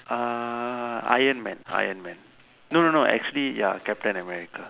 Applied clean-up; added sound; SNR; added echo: none; none; none; none.